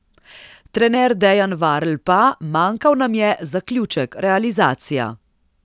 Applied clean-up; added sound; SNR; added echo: none; none; none; none.